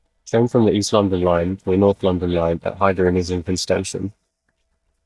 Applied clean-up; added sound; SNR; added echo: neural mask model DeepFilterNet 3.